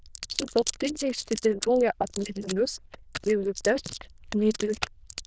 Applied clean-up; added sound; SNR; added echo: neural diffusion model UNIVERSE++.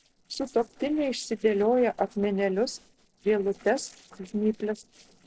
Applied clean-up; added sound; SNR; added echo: neural separator model SepFormer DNS4.